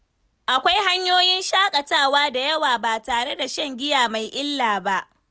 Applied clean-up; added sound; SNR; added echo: none; none; none; none.